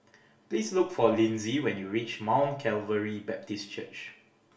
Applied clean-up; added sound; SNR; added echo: none; none; none; reverberation time 0.2 s.